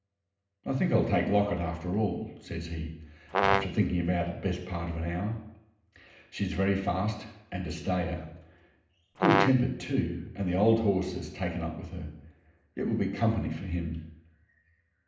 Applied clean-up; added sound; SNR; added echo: none; Brass instrument; -1 dB; reverberation time 0.8 s.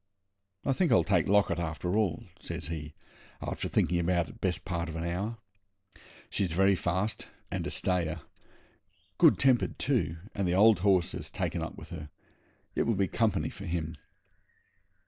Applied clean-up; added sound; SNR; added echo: none; none; none; none.